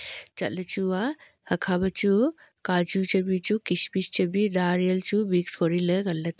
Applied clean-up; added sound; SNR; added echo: none; none; none; none.